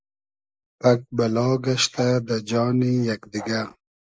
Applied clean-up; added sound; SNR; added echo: neural mask model Resemble Enhance denoiser.